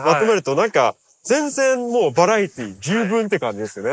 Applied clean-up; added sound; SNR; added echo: neural mask model Resemble Enhance denoiser.